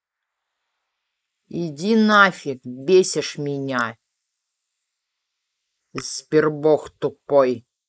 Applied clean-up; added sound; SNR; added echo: neural mask model Resemble Enhance denoiser.